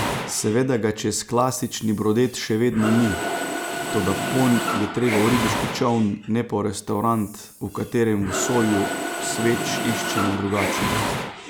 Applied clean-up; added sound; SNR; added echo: none; Mechanisms; 5 dB; none.